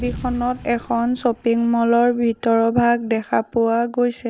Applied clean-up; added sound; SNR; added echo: none; Boom; 19 dB; none.